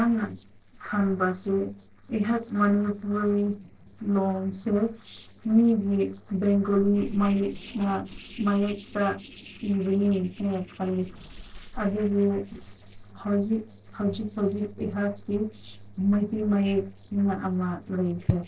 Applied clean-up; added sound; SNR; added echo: neural separator model SepFormer DNS4.